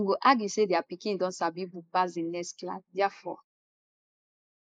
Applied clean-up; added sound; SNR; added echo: neural mask model Resemble Enhance denoiser.